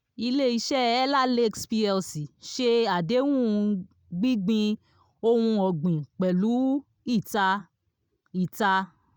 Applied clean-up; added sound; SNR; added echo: none; none; none; none.